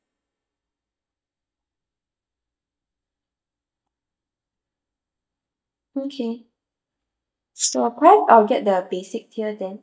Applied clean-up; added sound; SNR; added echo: neural mask model DeepFilterNet 3.